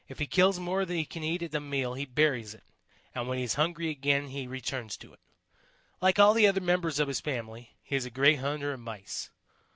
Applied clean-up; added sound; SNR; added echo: none; none; none; none.